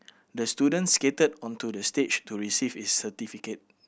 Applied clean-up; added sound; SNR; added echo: none; none; none; none.